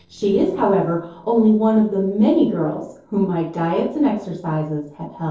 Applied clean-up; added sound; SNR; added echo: neural separator model SepFormer DNS4.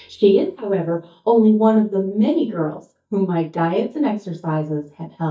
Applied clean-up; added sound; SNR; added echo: neural mask model DeepFilterNet 3.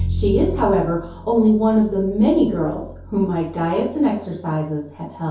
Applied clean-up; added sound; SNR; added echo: none; Bowed string instrument; 10 dB; reverberation time 0.6 s.